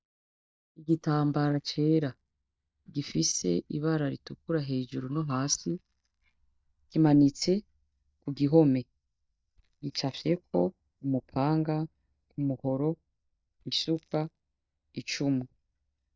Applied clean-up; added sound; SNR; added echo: neural mask model DeepFilterNet 3.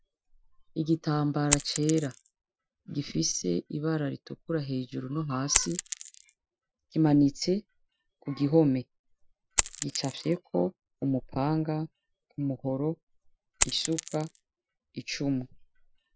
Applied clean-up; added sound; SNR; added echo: classical method Wiener filter.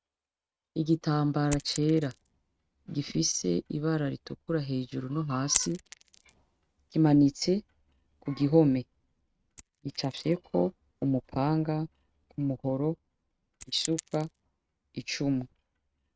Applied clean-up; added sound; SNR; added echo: neural mask model RNNoise.